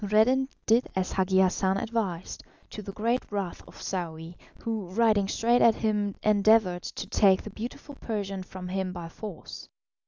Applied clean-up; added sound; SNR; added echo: none; none; none; none.